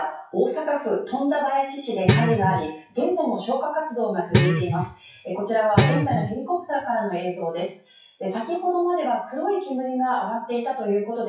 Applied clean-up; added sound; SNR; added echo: classical method WPE with log-MMSE.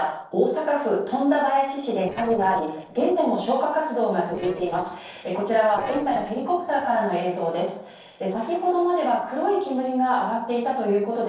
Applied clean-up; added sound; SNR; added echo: neural separator model SepFormer DNS4.